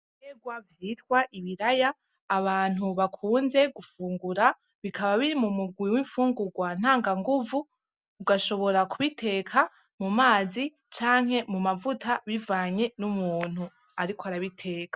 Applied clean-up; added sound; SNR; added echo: none; none; none; none.